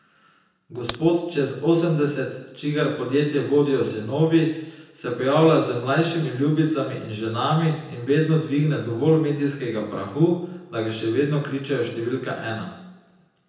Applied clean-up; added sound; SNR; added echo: none; Crack; 15 dB; reverberation time 0.9 s.